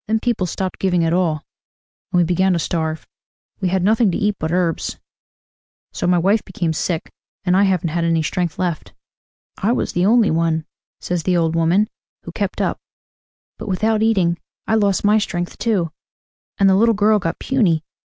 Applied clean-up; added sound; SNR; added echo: none; none; none; none.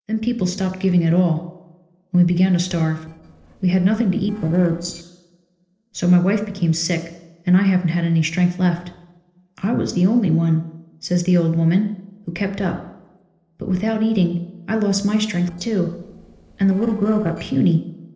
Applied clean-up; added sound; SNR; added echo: neural separator model SepFormer DNS4.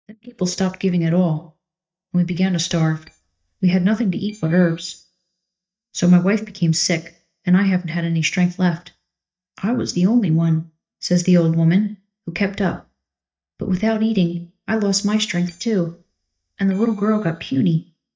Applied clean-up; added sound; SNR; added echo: neural mask model DeepFilterNet 3.